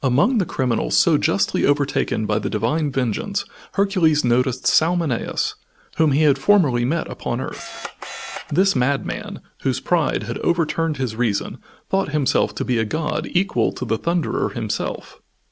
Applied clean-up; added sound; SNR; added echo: none; Camera; 12 dB; none.